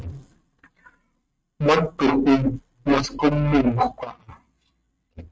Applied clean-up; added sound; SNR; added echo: neural mask model RNNoise.